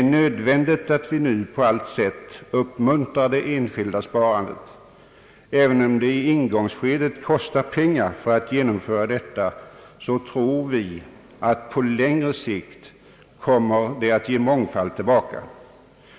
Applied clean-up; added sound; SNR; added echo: none; none; none; none.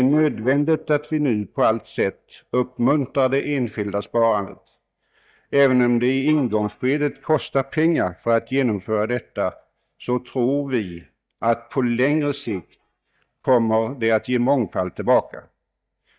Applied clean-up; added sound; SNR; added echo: neural mask model DeepFilterNet 3.